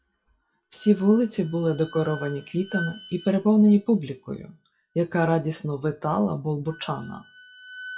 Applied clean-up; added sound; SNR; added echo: classical method WPE with log-MMSE.